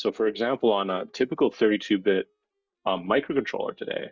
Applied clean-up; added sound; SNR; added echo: neural mask model DeepFilterNet 3.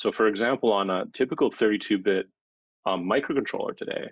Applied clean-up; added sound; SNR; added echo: neural mask model Resemble Enhance denoiser.